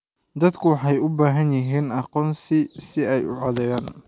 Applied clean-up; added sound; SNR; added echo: none; none; none; none.